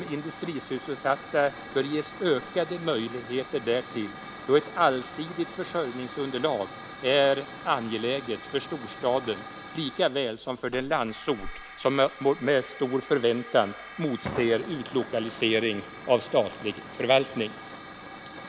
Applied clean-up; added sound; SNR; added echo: none; Hiss / Fire; 13 dB; none.